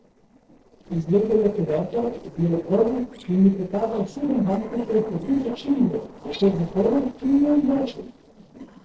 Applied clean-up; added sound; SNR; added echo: neural separator model SepFormer DNS4.